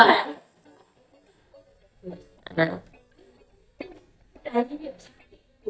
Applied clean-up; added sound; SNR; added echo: neural mask model DeepFilterNet 3.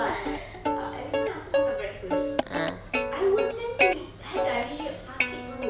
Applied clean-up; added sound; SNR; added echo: none; Plucked string instrument; -2 dB; none.